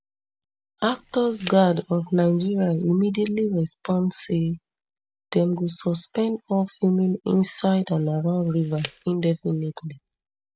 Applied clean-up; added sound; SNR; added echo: none; Tick; 18 dB; none.